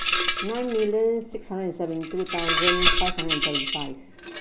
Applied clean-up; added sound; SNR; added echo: none; Rattle; -4 dB; none.